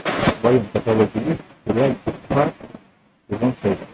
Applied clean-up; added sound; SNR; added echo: neural mask model RNNoise.